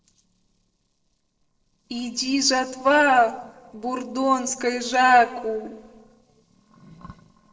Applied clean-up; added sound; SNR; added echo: neural separator model SepFormer DNS4.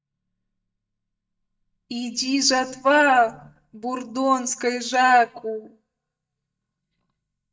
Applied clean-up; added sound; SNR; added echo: neural mask model DeepFilterNet 3.